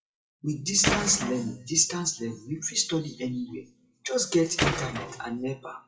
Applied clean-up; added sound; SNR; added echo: classical method WPE with log-MMSE.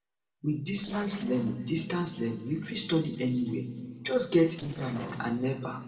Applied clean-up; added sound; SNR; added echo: neural separator model SepFormer DNS4.